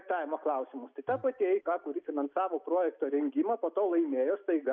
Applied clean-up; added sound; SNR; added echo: none; none; none; none.